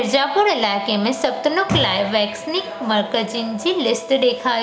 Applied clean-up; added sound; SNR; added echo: none; Wind instrument, woodwind instrument; 15 dB; none.